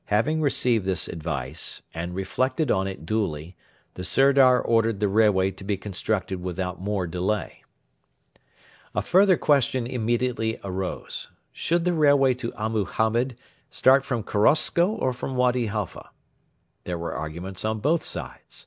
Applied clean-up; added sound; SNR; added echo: none; none; none; none.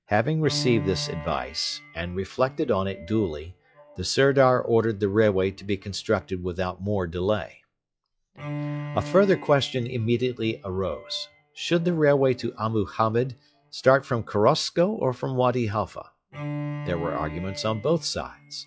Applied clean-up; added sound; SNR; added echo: classical method log-MMSE.